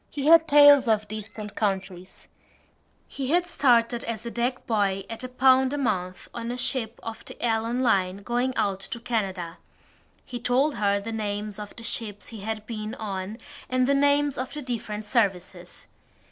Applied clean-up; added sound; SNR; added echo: neural separator model SepFormer DNS4.